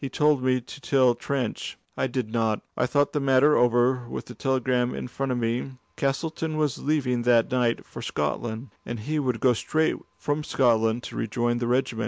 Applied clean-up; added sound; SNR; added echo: none; none; none; none.